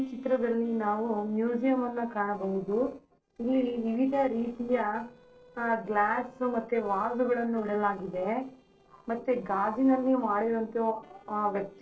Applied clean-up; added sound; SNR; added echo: neural separator model SepFormer DNS4.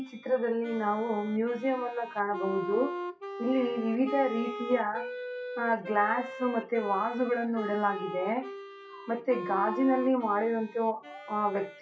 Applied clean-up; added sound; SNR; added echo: classical method WPE with log-MMSE.